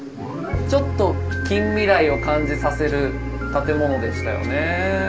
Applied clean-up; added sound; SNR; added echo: none; Insect; 14 dB; none.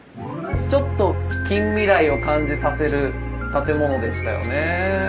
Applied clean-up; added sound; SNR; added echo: none; none; none; none.